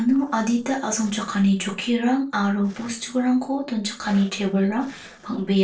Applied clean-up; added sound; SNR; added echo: neural separator model SepFormer DNS4.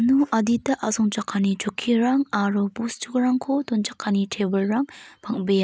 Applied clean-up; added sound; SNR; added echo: none; none; none; none.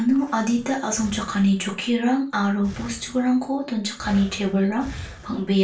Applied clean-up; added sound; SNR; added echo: none; Breathing; 18 dB; reverberation time 0.3 s.